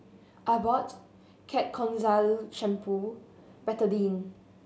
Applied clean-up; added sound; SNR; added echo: none; none; none; none.